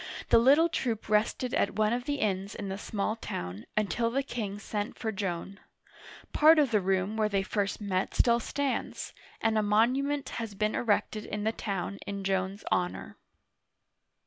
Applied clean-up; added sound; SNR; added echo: none; none; none; none.